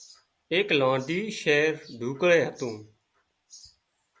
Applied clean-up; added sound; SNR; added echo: none; none; none; none.